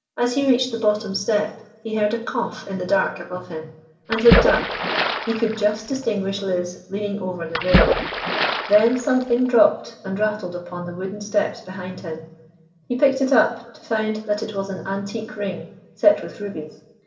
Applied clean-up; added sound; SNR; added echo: none; Splash, splatter; 0 dB; reverberation time 0.7 s.